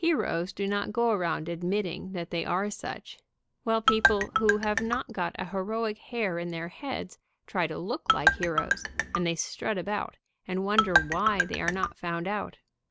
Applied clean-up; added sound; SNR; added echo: none; Marimba, xylophone; -3 dB; none.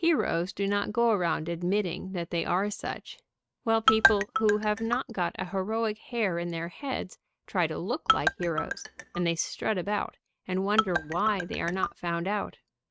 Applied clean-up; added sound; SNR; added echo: neural mask model RNNoise.